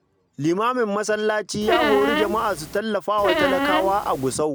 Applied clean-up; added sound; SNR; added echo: none; Squeak; 1 dB; none.